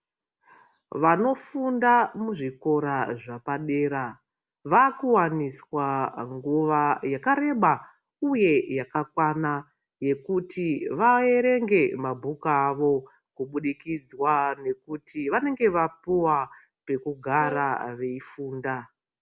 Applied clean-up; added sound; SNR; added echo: none; Brass instrument; 17 dB; none.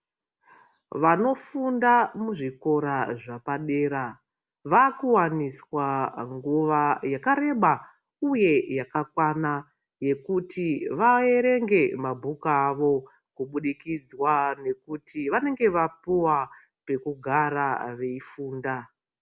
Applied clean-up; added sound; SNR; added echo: none; none; none; none.